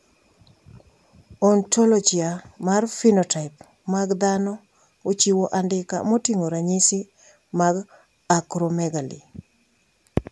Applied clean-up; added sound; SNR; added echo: none; none; none; none.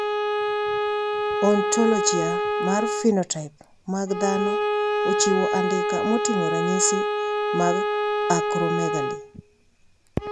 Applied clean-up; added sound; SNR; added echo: none; Bowed string instrument; -1 dB; none.